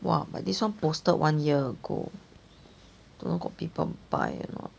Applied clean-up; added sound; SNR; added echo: none; none; none; none.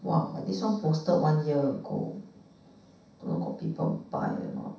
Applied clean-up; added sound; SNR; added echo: none; none; none; reverberation time 0.7 s.